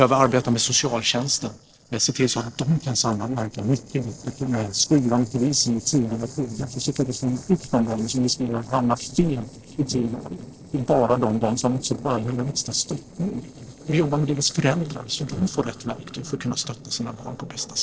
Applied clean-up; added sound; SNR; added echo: neural separator model SepFormer DNS4.